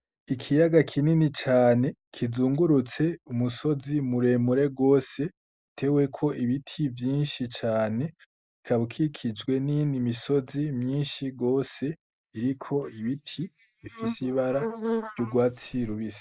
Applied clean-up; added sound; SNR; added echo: neural mask model Resemble Enhance denoiser.